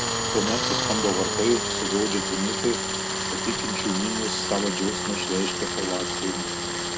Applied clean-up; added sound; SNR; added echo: none; Tools; -2 dB; none.